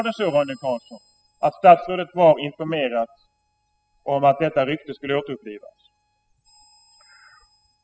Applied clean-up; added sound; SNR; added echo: classical method spectral subtraction.